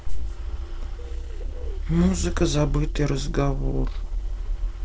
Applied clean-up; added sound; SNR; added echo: neural separator model SepFormer DNS4.